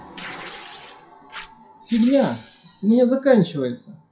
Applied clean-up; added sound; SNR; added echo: classical method WPE with log-MMSE.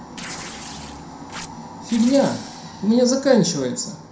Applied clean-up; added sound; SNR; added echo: none; Tearing; 17 dB; reverberation time 0.5 s.